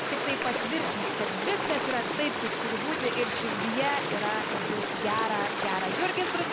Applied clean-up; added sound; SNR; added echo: none; Stream; -1 dB; none.